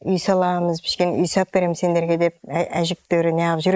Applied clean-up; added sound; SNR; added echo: neural mask model Resemble Enhance denoiser.